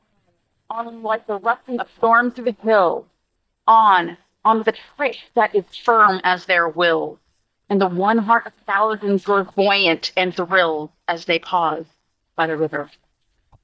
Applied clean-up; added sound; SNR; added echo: neural mask model DeepFilterNet 3.